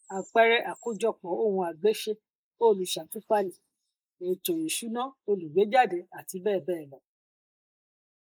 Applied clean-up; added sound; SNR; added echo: neural mask model Resemble Enhance denoiser.